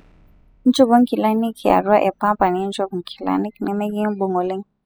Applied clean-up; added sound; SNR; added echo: classical method spectral subtraction.